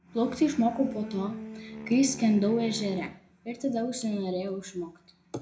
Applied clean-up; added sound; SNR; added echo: none; Wind instrument, woodwind instrument; 13 dB; reverberation time 0.3 s.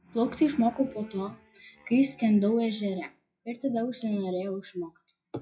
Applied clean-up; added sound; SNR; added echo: classical method WPE with log-MMSE.